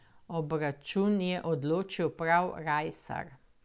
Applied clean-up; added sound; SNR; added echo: none; none; none; none.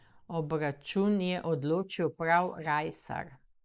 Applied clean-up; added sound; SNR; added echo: neural mask model Resemble Enhance denoiser.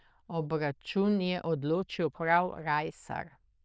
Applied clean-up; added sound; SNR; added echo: neural diffusion model UNIVERSE++.